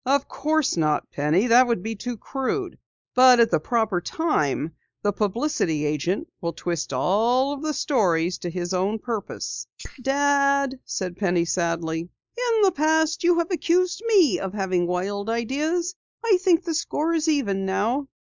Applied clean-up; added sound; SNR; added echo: neural mask model Resemble Enhance denoiser.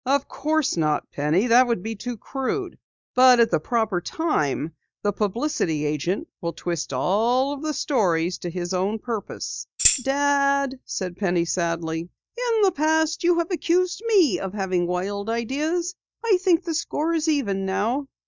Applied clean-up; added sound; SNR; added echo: neural mask model DeepFilterNet 3.